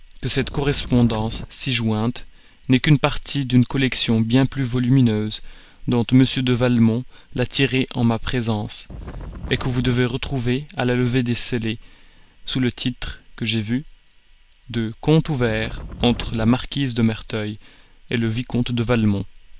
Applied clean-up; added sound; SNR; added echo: none; Wind; 10 dB; none.